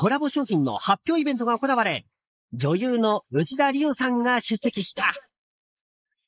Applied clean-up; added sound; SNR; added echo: neural mask model Resemble Enhance denoiser.